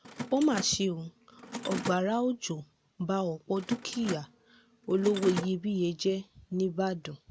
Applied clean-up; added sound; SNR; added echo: none; Mechanisms; 12 dB; none.